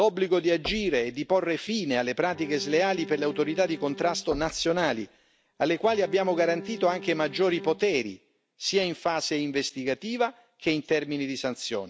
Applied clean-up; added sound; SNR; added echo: none; Knock / Wood + Bowed string instrument; 16 dB; none.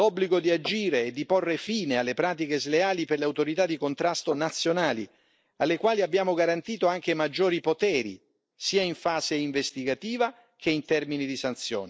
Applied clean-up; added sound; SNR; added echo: neural mask model Resemble Enhance denoiser.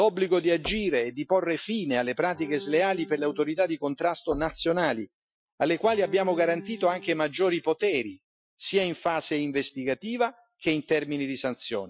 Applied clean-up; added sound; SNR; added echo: classical method Wiener filter.